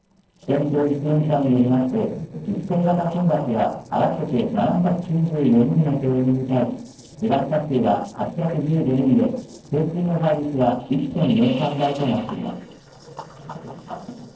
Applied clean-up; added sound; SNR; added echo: neural separator model SepFormer DNS4.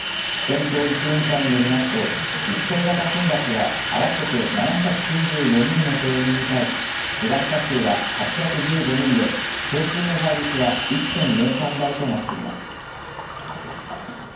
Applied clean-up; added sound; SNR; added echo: none; Sink (filling or washing) / Water tap, faucet; 2 dB; reverberation time 0.9 s.